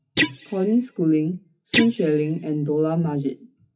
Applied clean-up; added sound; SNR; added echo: classical method WPE with log-MMSE.